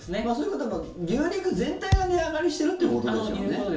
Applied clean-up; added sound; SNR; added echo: none; Thump, thud; 3 dB; reverberation time 0.4 s.